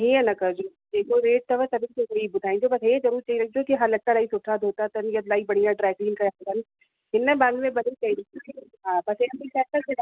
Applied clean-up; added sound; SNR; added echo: none; none; none; none.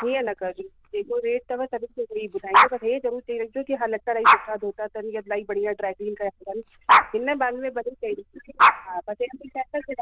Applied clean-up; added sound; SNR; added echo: neural diffusion model UNIVERSE++.